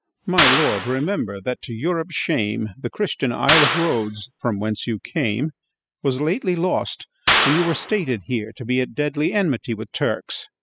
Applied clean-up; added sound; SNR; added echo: classical method spectral subtraction.